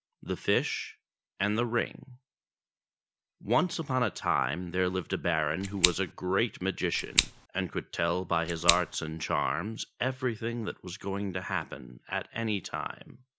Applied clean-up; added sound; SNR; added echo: none; Scissors; -1 dB; none.